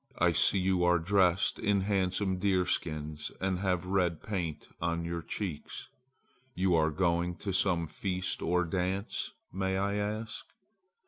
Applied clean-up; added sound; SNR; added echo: none; none; none; none.